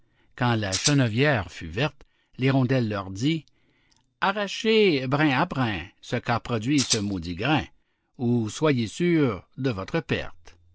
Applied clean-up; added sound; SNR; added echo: none; Rattle (instrument); 3 dB; none.